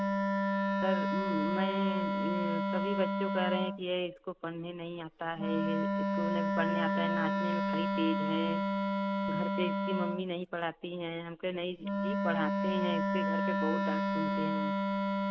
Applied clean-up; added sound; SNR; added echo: none; Wind instrument, woodwind instrument; -5 dB; none.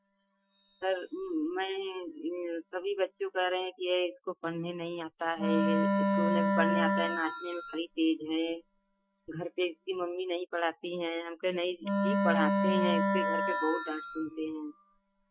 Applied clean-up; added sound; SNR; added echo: classical method Wiener filter.